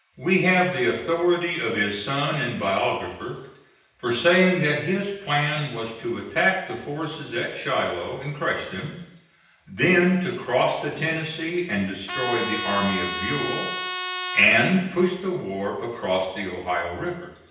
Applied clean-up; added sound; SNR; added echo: none; Trumpet; 4 dB; reverberation time 0.9 s.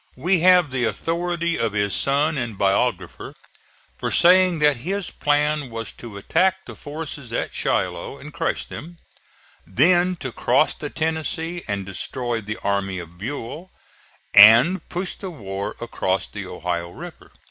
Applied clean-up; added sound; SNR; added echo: none; none; none; none.